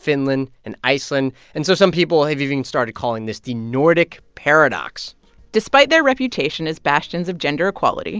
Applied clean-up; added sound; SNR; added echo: none; none; none; none.